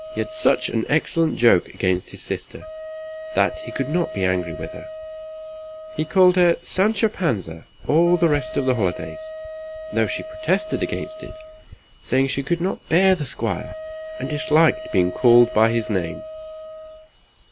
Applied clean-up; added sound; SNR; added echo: none; Wind instrument, woodwind instrument; 13 dB; none.